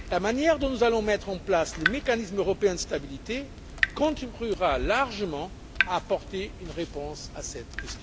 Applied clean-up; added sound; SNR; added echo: none; Drip / Water tap, faucet; 7 dB; none.